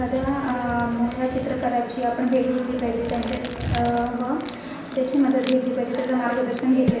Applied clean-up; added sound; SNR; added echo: none; Crumpling, crinkling; 14 dB; reverberation time 0.9 s.